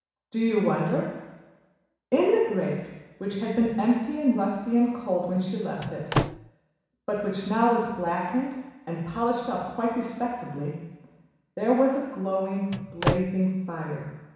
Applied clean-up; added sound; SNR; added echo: none; Slam / Microwave oven; 2 dB; reverberation time 1.1 s.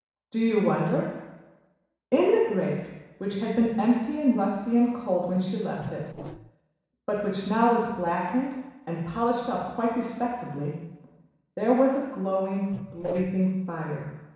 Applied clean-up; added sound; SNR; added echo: neural separator model SepFormer DNS4.